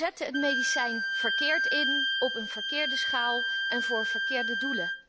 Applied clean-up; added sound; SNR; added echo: none; Wind instrument, woodwind instrument; -4 dB; none.